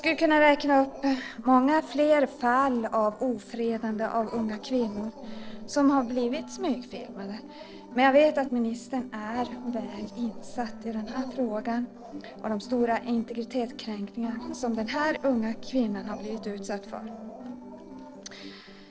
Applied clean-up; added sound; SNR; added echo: neural separator model SepFormer DNS4.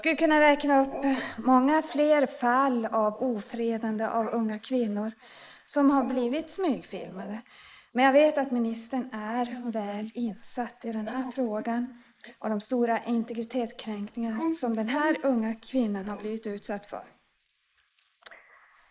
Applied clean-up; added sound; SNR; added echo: neural mask model Resemble Enhance denoiser.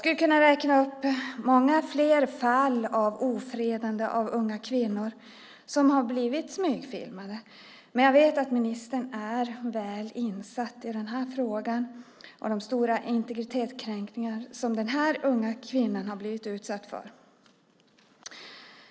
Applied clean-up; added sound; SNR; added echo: none; none; none; none.